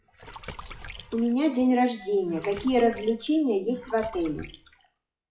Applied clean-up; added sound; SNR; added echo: classical method WPE with log-MMSE.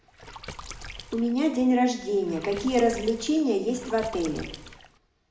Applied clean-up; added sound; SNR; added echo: none; Water / Splash, splatter; 15 dB; reverberation time 0.7 s.